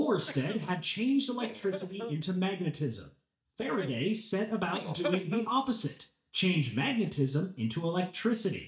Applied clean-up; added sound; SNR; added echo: neural mask model DeepFilterNet 3.